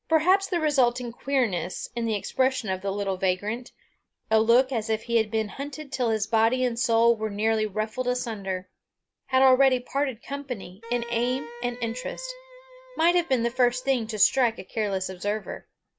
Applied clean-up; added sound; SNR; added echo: none; Wind instrument, woodwind instrument; 17 dB; none.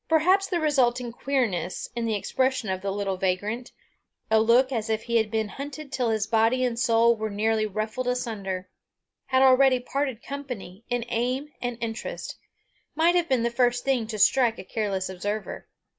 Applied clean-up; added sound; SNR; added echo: none; none; none; none.